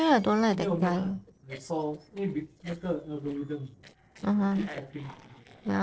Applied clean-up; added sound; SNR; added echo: neural separator model SepFormer DNS4.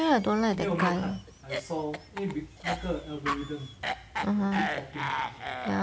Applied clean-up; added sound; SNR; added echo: none; Cough; 6 dB; none.